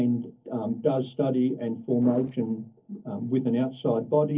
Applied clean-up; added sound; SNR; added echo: neural separator model SepFormer DNS4.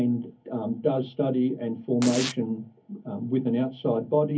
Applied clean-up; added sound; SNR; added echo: none; Domestic sounds, home sounds; 10 dB; reverberation time 0.3 s.